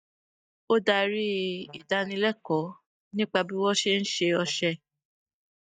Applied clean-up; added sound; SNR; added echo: neural mask model DeepFilterNet 3.